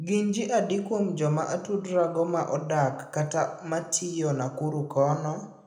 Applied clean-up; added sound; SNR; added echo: none; none; none; reverberation time 0.7 s.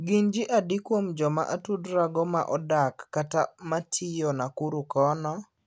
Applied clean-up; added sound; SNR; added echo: none; none; none; none.